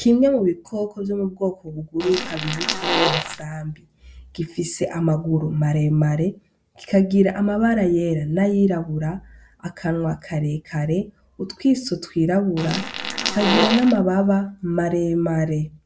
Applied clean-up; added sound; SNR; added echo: none; Fart; 2 dB; none.